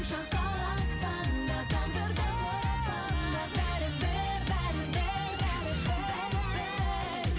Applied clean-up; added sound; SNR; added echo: none; none; none; none.